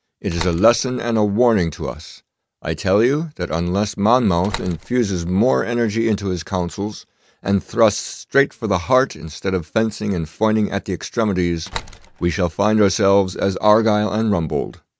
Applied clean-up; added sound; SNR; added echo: none; Slam; 17 dB; none.